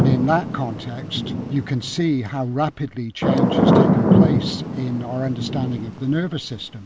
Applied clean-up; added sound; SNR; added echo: none; Thunder / Rain; -3 dB; none.